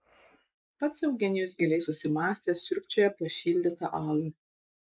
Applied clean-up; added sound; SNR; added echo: neural mask model Resemble Enhance denoiser.